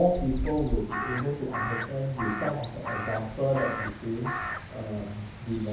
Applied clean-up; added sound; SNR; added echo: none; Crow; 4 dB; reverberation time 0.7 s.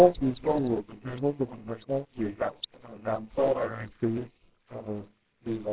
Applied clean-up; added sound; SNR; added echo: neural separator model SepFormer WHAMR!.